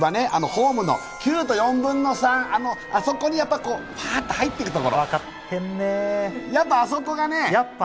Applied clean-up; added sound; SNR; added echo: none; none; none; none.